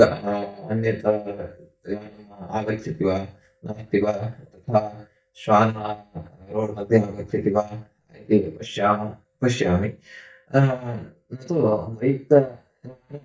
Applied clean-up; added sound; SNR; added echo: neural mask model DeepFilterNet 3.